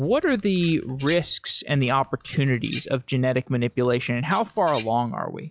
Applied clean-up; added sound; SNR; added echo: classical method log-MMSE.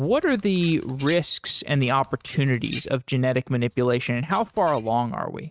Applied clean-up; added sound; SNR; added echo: neural mask model RNNoise.